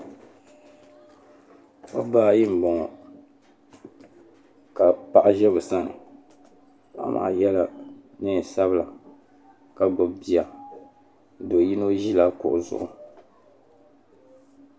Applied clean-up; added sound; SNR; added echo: none; none; none; none.